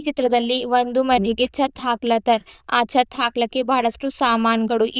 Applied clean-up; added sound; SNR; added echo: neural diffusion model UNIVERSE++.